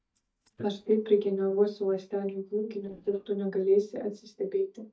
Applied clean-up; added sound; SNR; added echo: neural mask model DeepFilterNet 3.